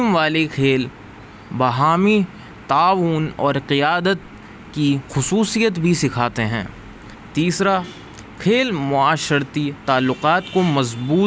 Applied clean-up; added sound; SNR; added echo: none; none; none; none.